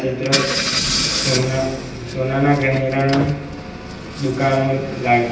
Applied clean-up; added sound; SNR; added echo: none; Engine / Car; 5 dB; reverberation time 0.9 s.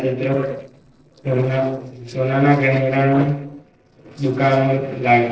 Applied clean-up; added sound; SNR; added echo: neural separator model SepFormer DNS4.